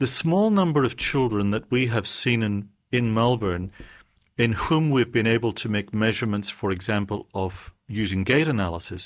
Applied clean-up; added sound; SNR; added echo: neural mask model DeepFilterNet 3.